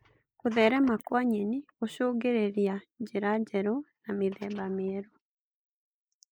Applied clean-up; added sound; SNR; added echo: neural mask model Resemble Enhance denoiser.